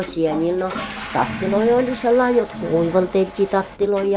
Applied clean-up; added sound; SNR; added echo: none; Toilet flush / Water; 11 dB; none.